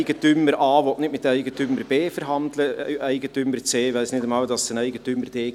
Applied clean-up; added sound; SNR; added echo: none; none; none; none.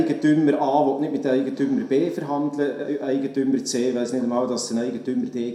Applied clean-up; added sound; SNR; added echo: none; none; none; reverberation time 0.5 s.